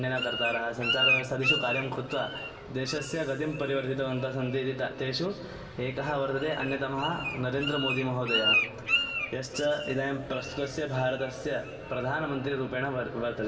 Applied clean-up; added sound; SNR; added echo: none; Bird; 3 dB; reverberation time 2.6 s.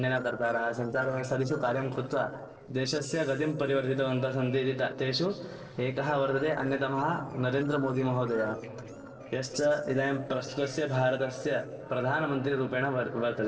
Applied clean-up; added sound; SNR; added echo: neural separator model SepFormer DNS4.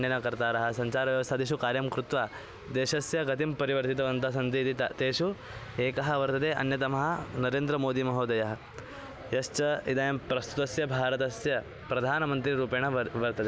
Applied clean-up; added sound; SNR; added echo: none; none; none; none.